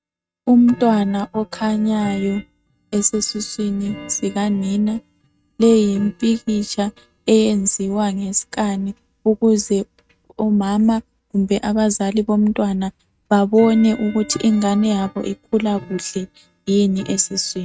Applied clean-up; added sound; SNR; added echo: neural mask model RNNoise.